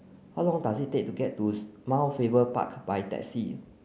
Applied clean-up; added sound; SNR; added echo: none; none; none; none.